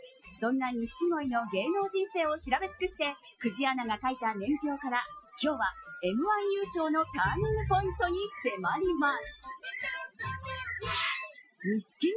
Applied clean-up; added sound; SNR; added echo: classical method Wiener filter.